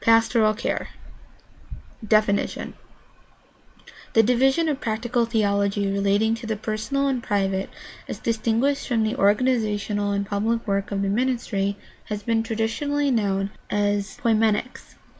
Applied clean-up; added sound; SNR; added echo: none; none; none; none.